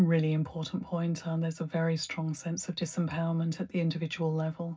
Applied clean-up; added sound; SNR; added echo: none; none; none; reverberation time 0.4 s.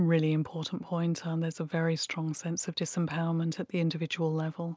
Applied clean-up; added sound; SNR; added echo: none; none; none; none.